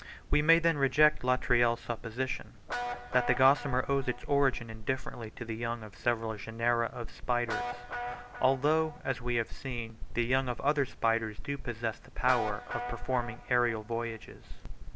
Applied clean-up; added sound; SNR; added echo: none; Guitar; 13 dB; none.